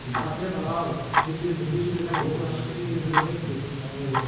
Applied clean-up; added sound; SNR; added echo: none; Tick-tock; 0 dB; reverberation time 1.3 s.